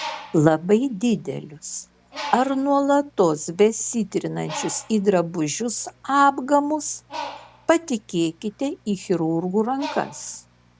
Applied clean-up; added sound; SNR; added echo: none; Bird; 17 dB; none.